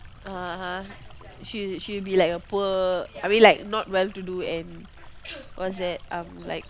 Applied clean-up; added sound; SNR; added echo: none; Stream; 19 dB; none.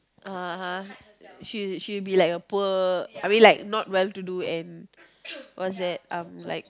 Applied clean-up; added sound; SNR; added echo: none; none; none; none.